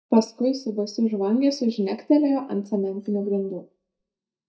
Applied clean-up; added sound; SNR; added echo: neural mask model DeepFilterNet 3.